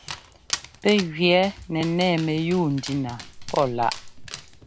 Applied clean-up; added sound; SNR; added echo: none; Dog; 13 dB; none.